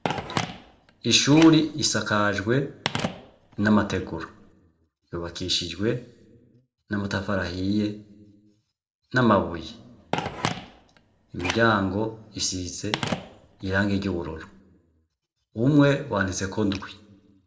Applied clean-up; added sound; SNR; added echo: none; Telephone; 11 dB; reverberation time 0.5 s.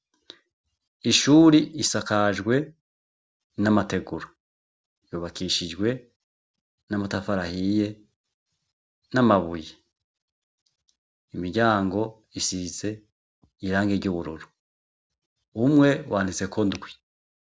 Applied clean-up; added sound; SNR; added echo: none; none; none; none.